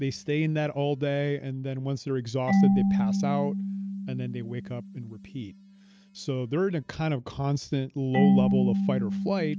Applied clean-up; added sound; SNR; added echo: none; Marimba, xylophone / Wood; -1 dB; none.